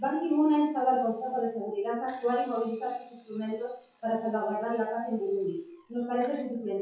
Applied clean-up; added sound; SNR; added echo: classical method WPE with log-MMSE.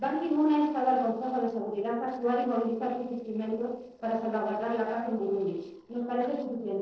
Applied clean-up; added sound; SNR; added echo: neural separator model SepFormer DNS4.